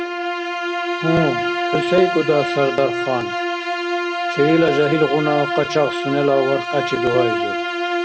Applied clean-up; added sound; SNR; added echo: none; Bowed string instrument; 2 dB; none.